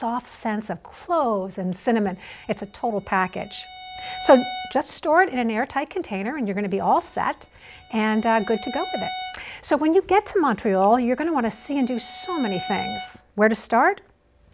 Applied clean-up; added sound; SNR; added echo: none; Bowed string instrument; 15 dB; none.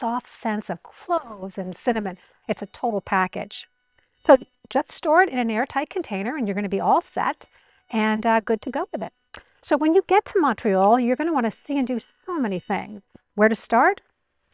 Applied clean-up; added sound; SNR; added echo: neural separator model SepFormer WHAM!.